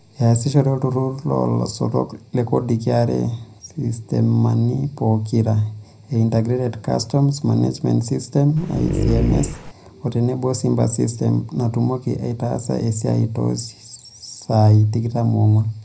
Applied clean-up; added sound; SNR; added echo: none; Dog; 2 dB; reverberation time 0.4 s.